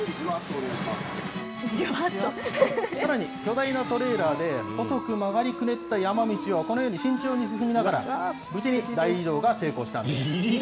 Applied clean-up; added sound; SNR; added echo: none; Wind instrument, woodwind instrument; 12 dB; none.